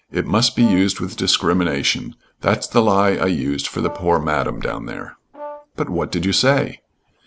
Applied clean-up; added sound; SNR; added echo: none; Brass instrument; 17 dB; none.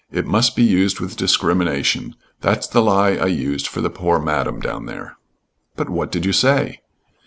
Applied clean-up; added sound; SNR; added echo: none; none; none; none.